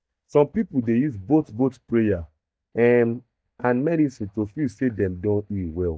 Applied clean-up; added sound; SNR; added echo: neural mask model DeepFilterNet 3.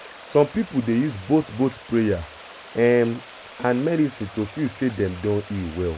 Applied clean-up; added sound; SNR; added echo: none; Stream; 17 dB; none.